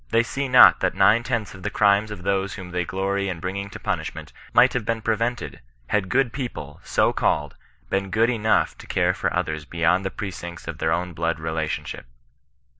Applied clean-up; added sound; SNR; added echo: none; none; none; none.